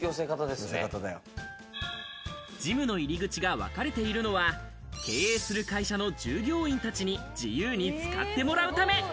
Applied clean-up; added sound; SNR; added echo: none; none; none; none.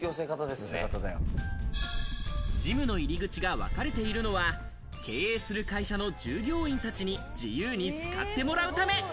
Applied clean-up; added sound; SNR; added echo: none; Wind; 3 dB; none.